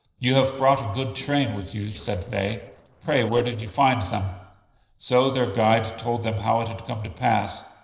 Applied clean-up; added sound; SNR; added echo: neural separator model SepFormer DNS4.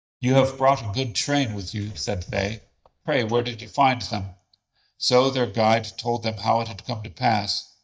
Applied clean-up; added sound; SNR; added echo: neural mask model DeepFilterNet 3.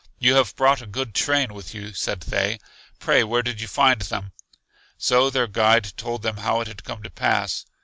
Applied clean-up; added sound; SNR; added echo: none; none; none; none.